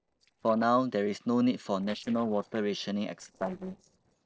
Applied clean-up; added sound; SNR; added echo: neural separator model SepFormer DNS4.